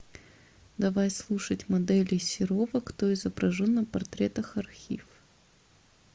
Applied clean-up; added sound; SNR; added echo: none; none; none; none.